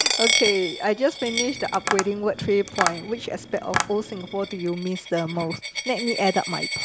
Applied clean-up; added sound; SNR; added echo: none; Tap + Coin (dropping); 3 dB; none.